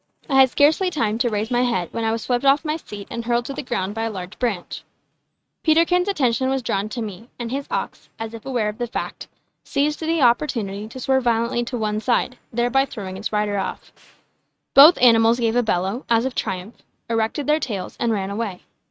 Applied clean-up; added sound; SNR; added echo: neural mask model RNNoise.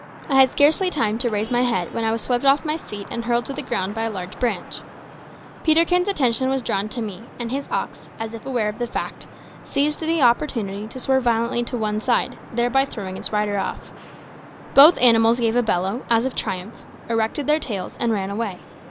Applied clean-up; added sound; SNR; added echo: none; Traffic noise, roadway noise / Vehicle horn, car horn, honking; 18 dB; none.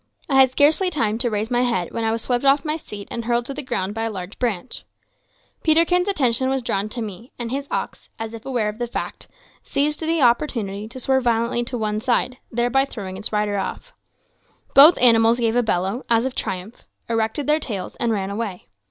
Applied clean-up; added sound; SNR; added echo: none; none; none; none.